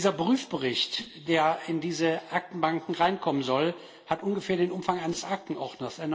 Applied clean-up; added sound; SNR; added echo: neural separator model SepFormer DNS4.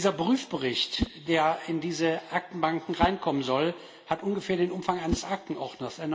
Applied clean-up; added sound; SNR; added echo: none; Whoosh, swoosh, swish; 11 dB; reverberation time 0.5 s.